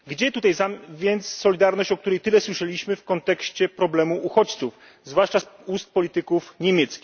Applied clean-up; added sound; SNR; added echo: none; none; none; none.